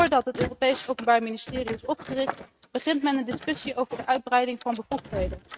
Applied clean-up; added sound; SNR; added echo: neural mask model RNNoise.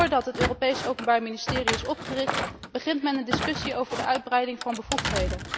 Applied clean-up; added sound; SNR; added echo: none; Thump, thud; 4 dB; none.